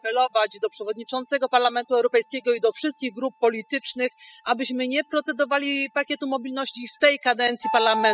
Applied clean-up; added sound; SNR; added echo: classical method spectral subtraction.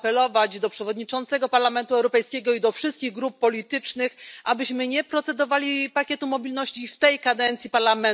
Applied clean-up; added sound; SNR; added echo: none; none; none; none.